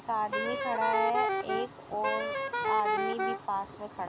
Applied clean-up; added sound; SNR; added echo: none; Wind instrument, woodwind instrument; -2 dB; none.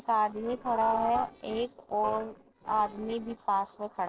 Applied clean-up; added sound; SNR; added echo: neural separator model SepFormer DNS4.